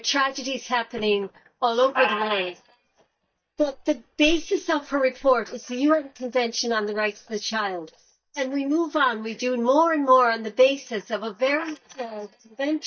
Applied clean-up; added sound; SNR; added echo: neural mask model DeepFilterNet 3.